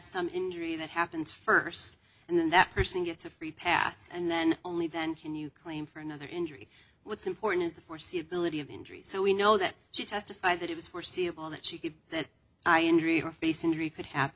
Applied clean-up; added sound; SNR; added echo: none; none; none; none.